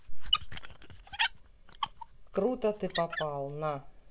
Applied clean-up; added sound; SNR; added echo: none; Squeak; 1 dB; reverberation time 0.3 s.